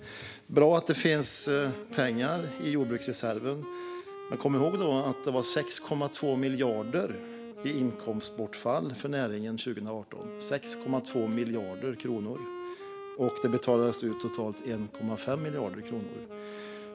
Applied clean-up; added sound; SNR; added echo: none; Wind instrument, woodwind instrument; 12 dB; none.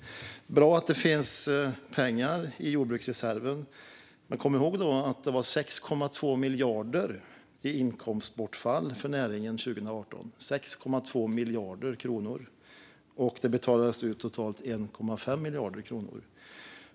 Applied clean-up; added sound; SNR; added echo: none; none; none; none.